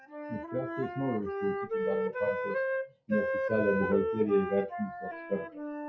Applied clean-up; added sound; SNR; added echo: classical method WPE with log-MMSE.